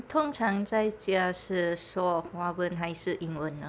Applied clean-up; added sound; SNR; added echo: none; none; none; none.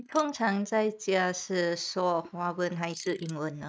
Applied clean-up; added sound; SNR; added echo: neural mask model Resemble Enhance denoiser.